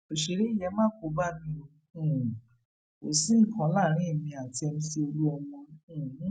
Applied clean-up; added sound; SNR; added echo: none; none; none; none.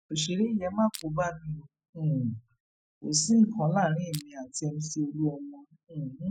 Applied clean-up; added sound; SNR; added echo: classical method spectral subtraction.